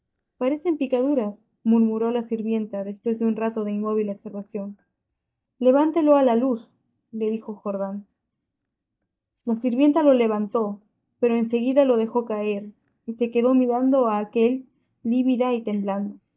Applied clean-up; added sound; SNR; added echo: neural mask model DeepFilterNet 3.